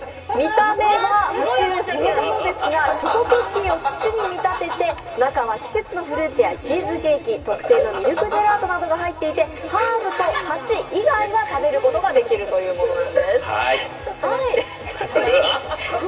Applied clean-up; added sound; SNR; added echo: none; none; none; reverberation time 2.6 s.